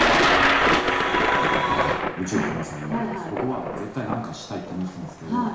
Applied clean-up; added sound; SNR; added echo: none; Thunder; -3 dB; reverberation time 0.7 s.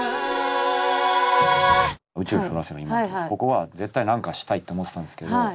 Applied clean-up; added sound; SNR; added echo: none; none; none; none.